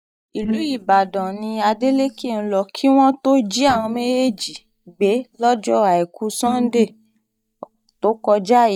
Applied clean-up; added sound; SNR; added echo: neural mask model DeepFilterNet 3.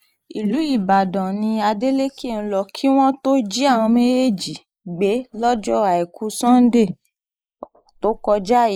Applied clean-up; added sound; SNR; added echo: neural mask model Resemble Enhance denoiser.